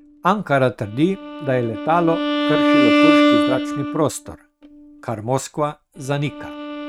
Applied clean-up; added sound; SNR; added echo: neural mask model RNNoise.